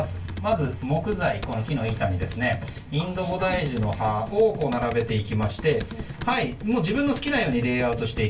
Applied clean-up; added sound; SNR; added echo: none; Computer keyboard; 10 dB; reverberation time 0.2 s.